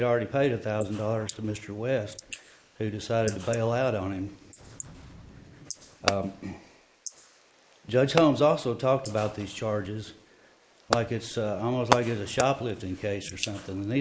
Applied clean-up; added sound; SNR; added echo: neural mask model Resemble Enhance denoiser.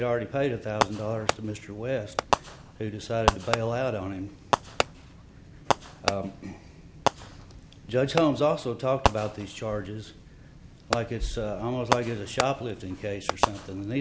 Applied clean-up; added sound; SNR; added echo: none; Fireworks; 2 dB; none.